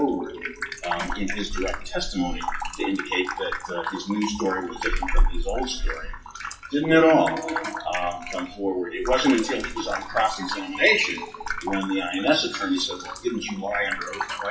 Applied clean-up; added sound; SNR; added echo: classical method WPE with log-MMSE.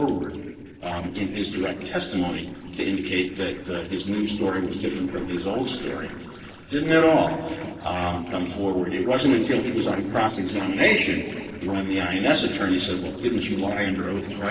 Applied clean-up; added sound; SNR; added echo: neural separator model SepFormer DNS4.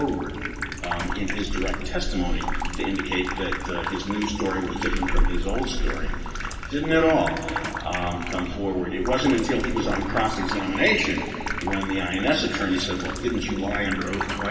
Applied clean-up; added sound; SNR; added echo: none; Sink (filling or washing) / Water tap, faucet; 8 dB; reverberation time 2.4 s.